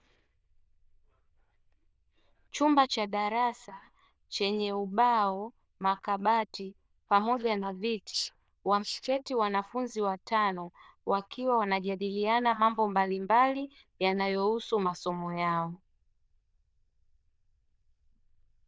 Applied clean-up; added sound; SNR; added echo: neural diffusion model UNIVERSE++.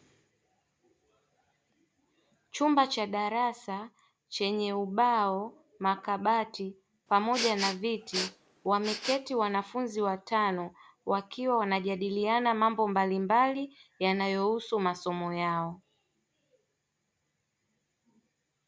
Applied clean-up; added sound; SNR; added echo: none; Respiratory sounds; 7 dB; none.